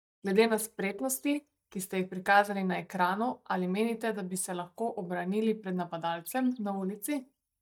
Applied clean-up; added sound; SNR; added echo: neural mask model DeepFilterNet 3.